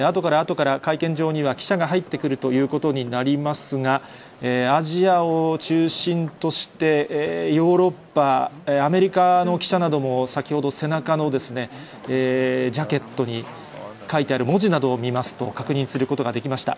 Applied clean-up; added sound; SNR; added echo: none; none; none; none.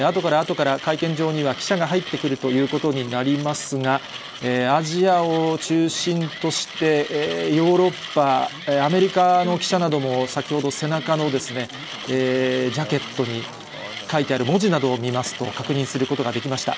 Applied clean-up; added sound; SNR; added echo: none; Mechanisms; 14 dB; none.